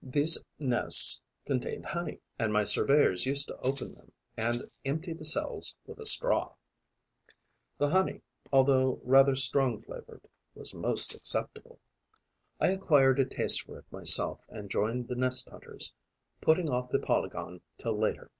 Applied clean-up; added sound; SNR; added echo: none; Rattle (instrument); 15 dB; none.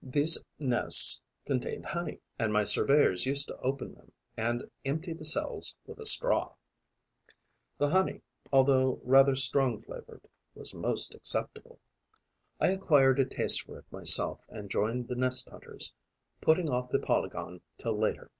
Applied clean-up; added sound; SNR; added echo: none; none; none; none.